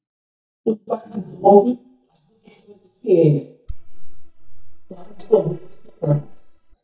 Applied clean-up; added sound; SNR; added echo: neural mask model DeepFilterNet 3.